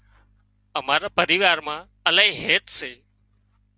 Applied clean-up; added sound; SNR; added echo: none; none; none; none.